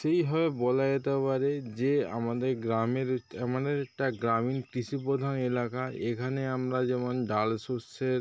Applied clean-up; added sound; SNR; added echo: none; none; none; none.